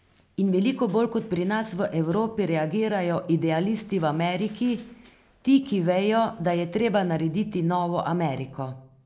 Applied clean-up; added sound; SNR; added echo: none; none; none; none.